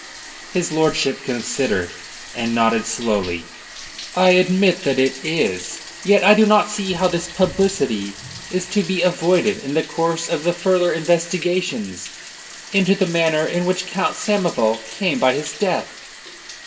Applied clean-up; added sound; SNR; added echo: none; Bathtub (filling or washing); 15 dB; reverberation time 0.7 s.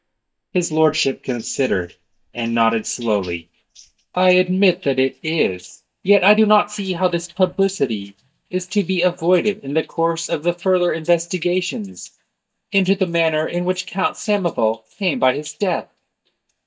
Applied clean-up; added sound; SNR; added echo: neural mask model DeepFilterNet 3.